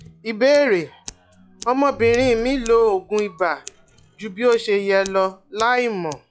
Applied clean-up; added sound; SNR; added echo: classical method log-MMSE.